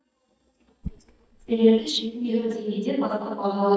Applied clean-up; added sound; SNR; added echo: neural mask model DeepFilterNet 3.